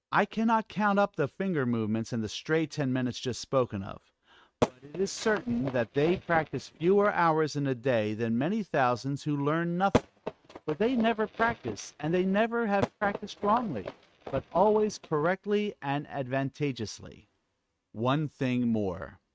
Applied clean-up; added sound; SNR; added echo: neural mask model RNNoise.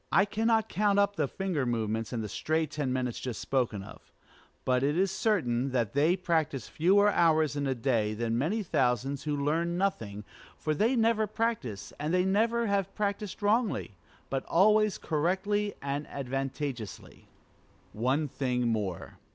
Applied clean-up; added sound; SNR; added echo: none; none; none; none.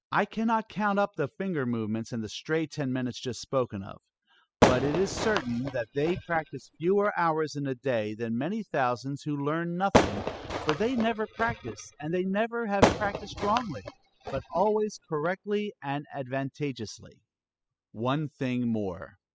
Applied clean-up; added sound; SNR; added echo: classical method spectral subtraction.